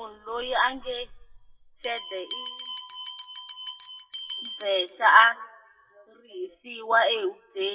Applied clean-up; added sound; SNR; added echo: classical method WPE with log-MMSE.